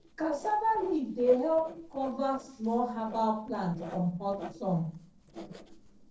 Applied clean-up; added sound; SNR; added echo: neural separator model SepFormer DNS4.